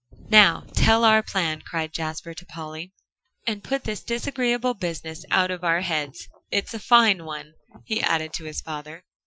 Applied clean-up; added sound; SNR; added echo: classical method Wiener filter.